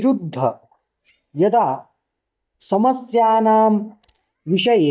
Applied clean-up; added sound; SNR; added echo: neural mask model DeepFilterNet 3.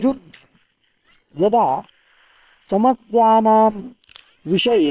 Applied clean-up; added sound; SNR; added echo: neural separator model SepFormer WHAM!.